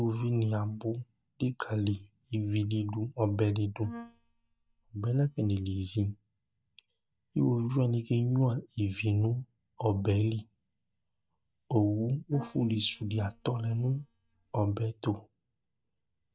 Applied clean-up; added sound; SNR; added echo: neural mask model DeepFilterNet 3.